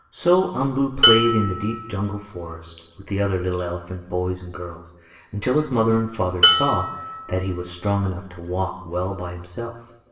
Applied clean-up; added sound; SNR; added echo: none; Dishes, pots, and pans; 2 dB; reverberation time 1.0 s.